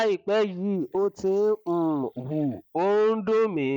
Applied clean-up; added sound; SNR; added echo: neural mask model DeepFilterNet 3.